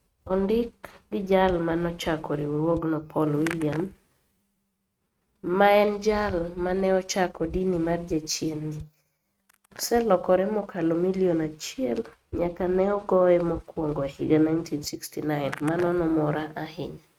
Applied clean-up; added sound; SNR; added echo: neural mask model RNNoise.